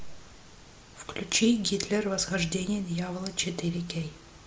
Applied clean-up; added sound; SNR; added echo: none; none; none; none.